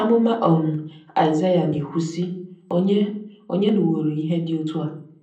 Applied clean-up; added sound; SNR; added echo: none; none; none; reverberation time 0.6 s.